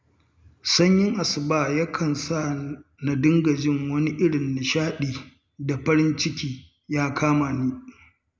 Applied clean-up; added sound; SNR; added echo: none; none; none; none.